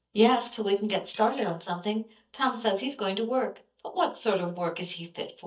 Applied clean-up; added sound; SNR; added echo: neural mask model DeepFilterNet 3.